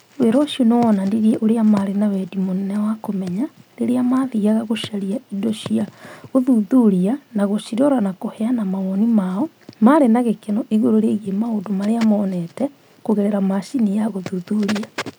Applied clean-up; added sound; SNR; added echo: none; none; none; none.